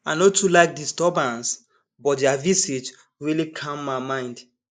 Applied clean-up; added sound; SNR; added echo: neural mask model Resemble Enhance denoiser.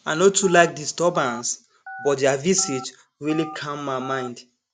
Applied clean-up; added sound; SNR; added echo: none; Telephone; 17 dB; none.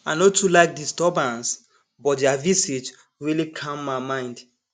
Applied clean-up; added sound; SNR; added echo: none; none; none; none.